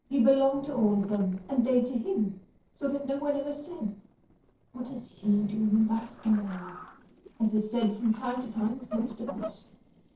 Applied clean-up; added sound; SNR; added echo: neural separator model SepFormer DNS4.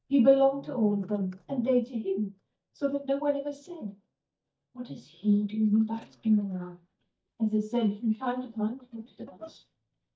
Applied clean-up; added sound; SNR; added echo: neural mask model DeepFilterNet 3.